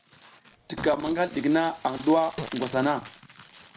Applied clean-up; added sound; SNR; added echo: none; Fart + Crushing; 13 dB; none.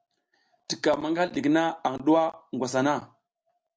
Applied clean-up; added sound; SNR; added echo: none; none; none; none.